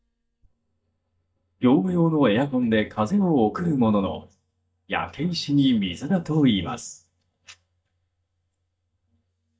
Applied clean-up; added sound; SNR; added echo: neural mask model DeepFilterNet 3.